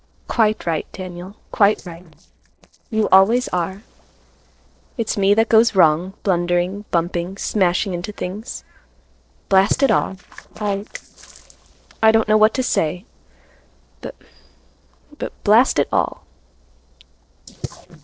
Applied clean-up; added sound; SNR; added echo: neural separator model SepFormer DNS4.